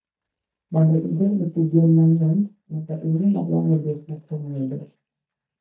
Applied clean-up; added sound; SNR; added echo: neural mask model DeepFilterNet 3.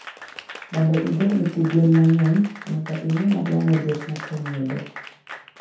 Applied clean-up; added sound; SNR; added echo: none; Applause / Crowd; 17 dB; reverberation time 0.7 s.